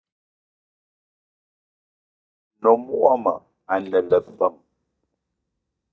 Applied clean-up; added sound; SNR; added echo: neural mask model DeepFilterNet 3.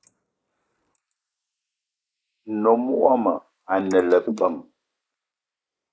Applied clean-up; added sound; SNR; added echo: neural mask model Resemble Enhance denoiser.